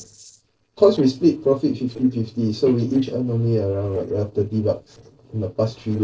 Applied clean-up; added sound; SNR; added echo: neural separator model SepFormer DNS4.